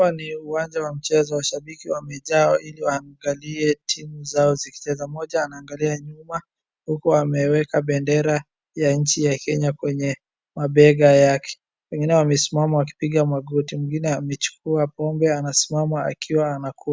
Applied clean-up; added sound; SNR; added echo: none; none; none; none.